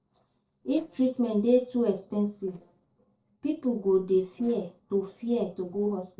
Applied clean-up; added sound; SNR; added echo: neural separator model SepFormer DNS4.